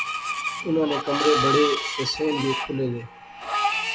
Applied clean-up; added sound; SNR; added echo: none; Screech; 1 dB; none.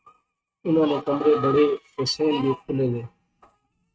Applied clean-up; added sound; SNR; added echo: neural mask model RNNoise.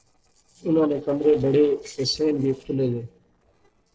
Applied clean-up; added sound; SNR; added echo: neural separator model SepFormer DNS4.